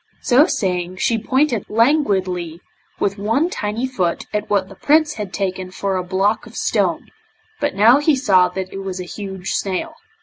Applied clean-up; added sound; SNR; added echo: none; none; none; none.